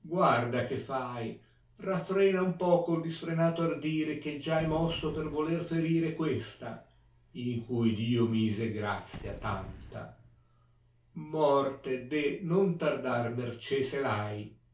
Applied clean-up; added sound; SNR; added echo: none; Gunshot, gunfire / Boom; 18 dB; reverberation time 0.3 s.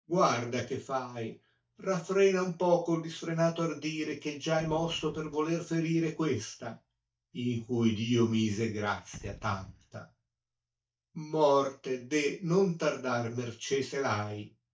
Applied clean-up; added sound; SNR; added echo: neural mask model DeepFilterNet 3.